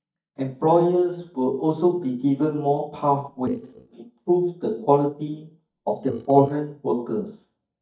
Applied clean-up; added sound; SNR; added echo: neural mask model DeepFilterNet 3.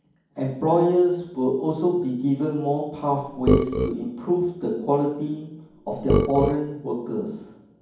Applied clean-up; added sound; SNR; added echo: none; Burping, eructation; 2 dB; reverberation time 1.2 s.